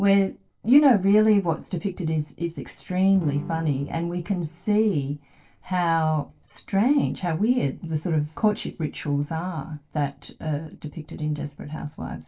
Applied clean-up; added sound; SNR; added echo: neural separator model SepFormer DNS4.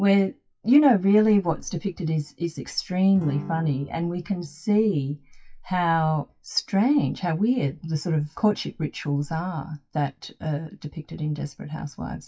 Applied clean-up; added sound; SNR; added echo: classical method WPE with log-MMSE.